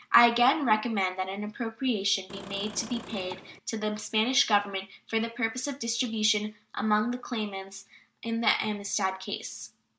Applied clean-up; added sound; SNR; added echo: none; Engine / Car; 13 dB; none.